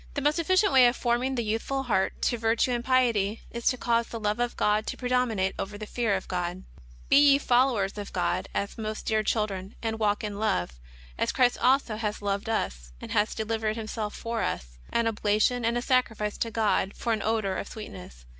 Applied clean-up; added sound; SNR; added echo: none; none; none; none.